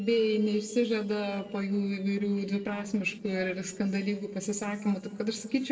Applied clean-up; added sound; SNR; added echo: neural separator model SepFormer DNS4.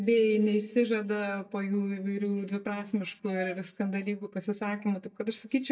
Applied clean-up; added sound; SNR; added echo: neural mask model DeepFilterNet 3.